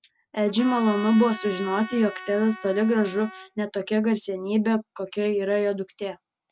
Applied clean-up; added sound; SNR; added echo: none; Trumpet; 15 dB; none.